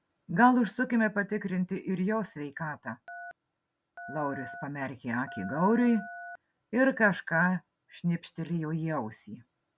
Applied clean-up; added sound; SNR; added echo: none; Telephone; 14 dB; none.